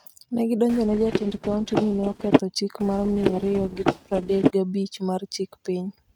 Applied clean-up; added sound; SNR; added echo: neural mask model RNNoise.